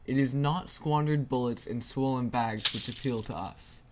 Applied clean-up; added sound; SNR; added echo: none; Rattle (instrument); -3 dB; none.